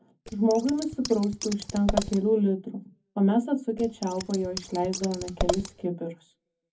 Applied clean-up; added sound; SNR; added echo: none; Scissors; 6 dB; reverberation time 0.3 s.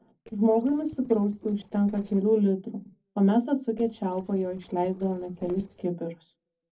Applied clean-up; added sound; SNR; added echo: neural separator model SepFormer DNS4.